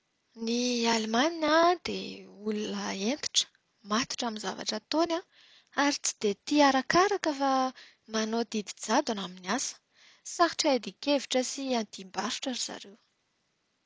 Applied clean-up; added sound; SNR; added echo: none; none; none; none.